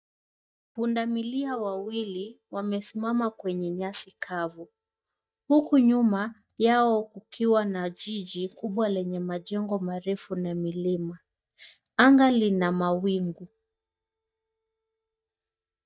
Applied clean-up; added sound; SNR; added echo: neural mask model DeepFilterNet 3.